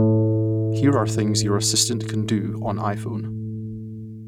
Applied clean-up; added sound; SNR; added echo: neural mask model RNNoise.